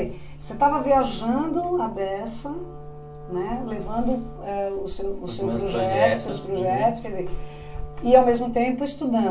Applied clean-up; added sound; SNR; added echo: none; Wind instrument, woodwind instrument; 18 dB; reverberation time 0.2 s.